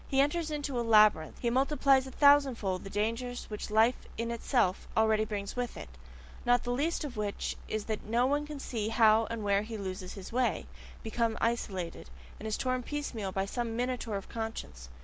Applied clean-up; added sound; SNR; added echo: none; none; none; none.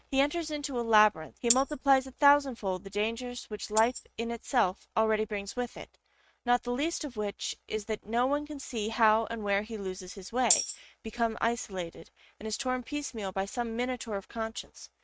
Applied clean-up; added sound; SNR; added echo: neural mask model RNNoise.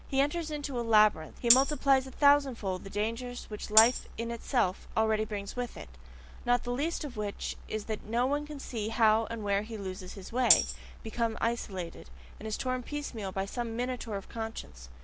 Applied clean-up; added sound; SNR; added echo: none; Tambourine; 2 dB; none.